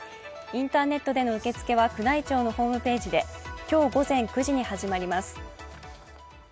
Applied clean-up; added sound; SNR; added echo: none; none; none; none.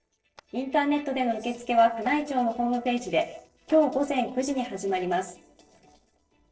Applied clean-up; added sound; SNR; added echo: neural separator model SepFormer DNS4.